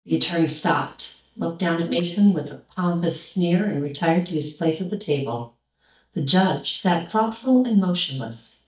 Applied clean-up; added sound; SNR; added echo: neural mask model DeepFilterNet 3.